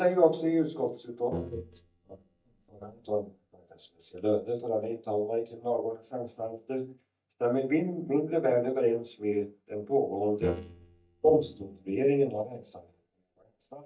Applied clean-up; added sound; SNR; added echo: neural mask model DeepFilterNet 3.